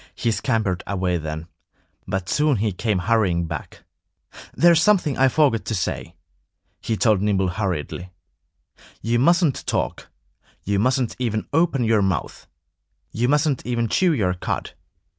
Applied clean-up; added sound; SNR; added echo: none; none; none; none.